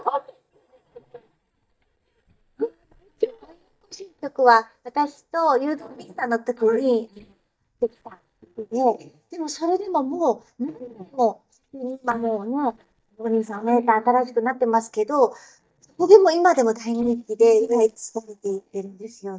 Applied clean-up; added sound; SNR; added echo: neural mask model DeepFilterNet 3.